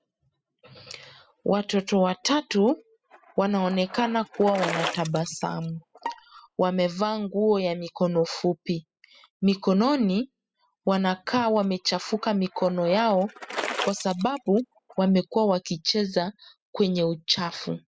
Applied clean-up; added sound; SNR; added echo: classical method spectral subtraction.